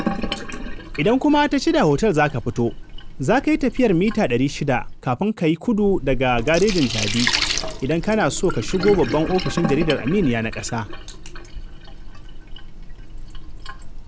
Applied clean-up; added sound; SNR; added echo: none; Sink (filling or washing); 7 dB; none.